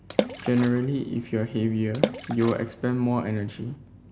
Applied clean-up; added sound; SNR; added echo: none; Water / Splash, splatter; 7 dB; reverberation time 0.5 s.